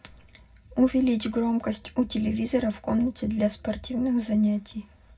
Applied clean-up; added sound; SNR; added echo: none; none; none; reverberation time 0.4 s.